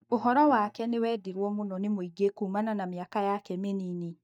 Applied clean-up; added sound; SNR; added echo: neural mask model DeepFilterNet 3.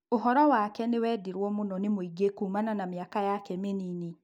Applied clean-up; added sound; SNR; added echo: none; none; none; none.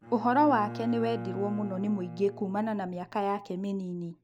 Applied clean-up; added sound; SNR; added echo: none; Bowed string instrument; 12 dB; none.